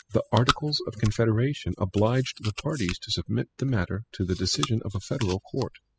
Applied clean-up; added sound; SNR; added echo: classical method spectral subtraction.